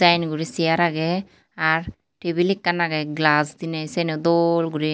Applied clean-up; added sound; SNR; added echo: none; none; none; none.